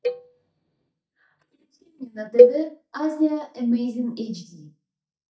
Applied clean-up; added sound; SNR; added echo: neural mask model DeepFilterNet 3.